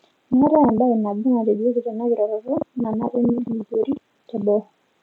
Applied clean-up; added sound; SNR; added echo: none; none; none; none.